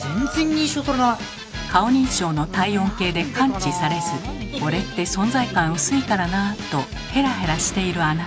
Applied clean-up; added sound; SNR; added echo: none; none; none; none.